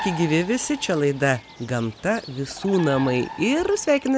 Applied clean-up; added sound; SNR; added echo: none; none; none; none.